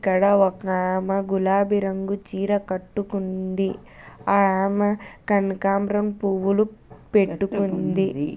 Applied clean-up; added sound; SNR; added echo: none; none; none; none.